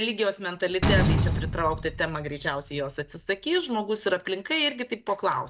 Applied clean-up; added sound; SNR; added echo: none; Slam; 3 dB; none.